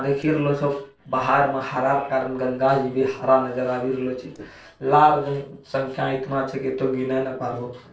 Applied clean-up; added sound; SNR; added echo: neural separator model SepFormer DNS4.